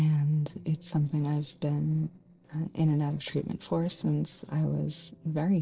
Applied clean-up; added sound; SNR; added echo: neural separator model SepFormer DNS4.